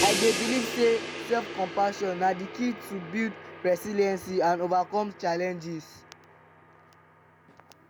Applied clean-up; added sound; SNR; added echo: none; Crash cymbal; 8 dB; none.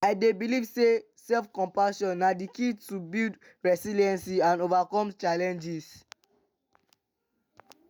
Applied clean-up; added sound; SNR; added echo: none; none; none; none.